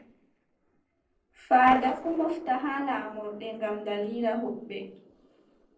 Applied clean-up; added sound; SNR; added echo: neural separator model SepFormer DNS4.